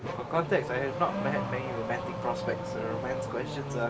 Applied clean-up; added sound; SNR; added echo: none; Accelerating, revving, vroom / Car; 2 dB; reverberation time 0.2 s.